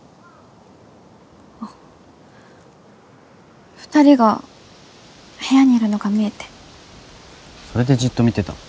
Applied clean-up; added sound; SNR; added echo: none; none; none; none.